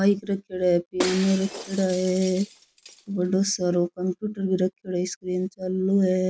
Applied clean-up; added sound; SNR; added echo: none; Shatter; 12 dB; none.